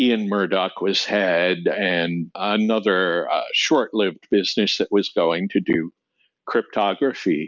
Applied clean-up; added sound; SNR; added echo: none; none; none; none.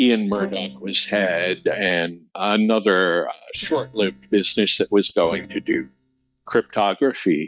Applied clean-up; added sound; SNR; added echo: neural mask model DeepFilterNet 3.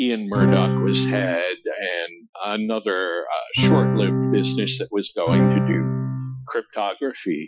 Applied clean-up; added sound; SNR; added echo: classical method Wiener filter.